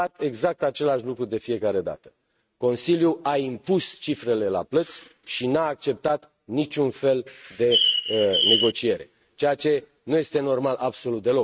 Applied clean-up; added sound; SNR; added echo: neural mask model RNNoise.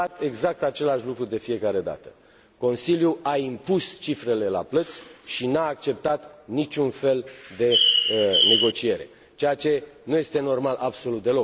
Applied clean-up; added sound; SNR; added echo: none; Bird; -4 dB; none.